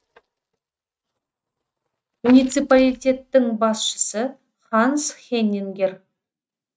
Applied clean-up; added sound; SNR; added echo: neural mask model RNNoise.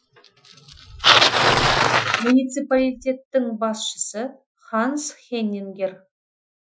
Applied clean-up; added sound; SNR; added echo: classical method Wiener filter.